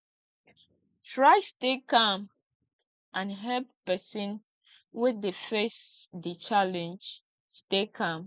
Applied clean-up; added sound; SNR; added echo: none; none; none; none.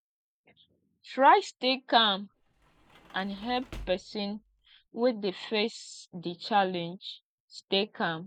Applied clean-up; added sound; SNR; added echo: none; Sliding door / Slam; 19 dB; none.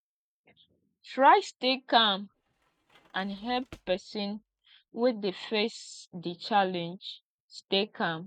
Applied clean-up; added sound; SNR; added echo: neural mask model RNNoise.